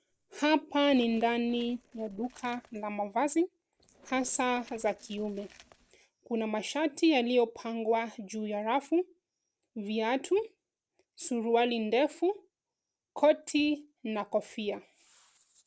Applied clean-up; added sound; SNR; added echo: neural separator model SepFormer DNS4.